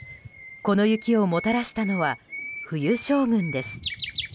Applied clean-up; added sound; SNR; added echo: none; Bird; 12 dB; none.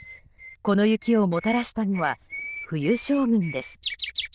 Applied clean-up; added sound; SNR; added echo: neural diffusion model UNIVERSE++.